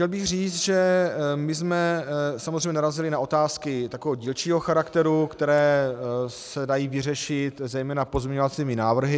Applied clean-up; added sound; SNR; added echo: none; none; none; none.